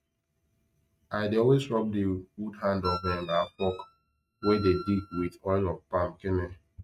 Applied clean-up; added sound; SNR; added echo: neural mask model RNNoise.